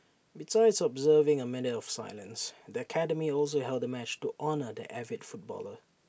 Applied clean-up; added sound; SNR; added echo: none; none; none; none.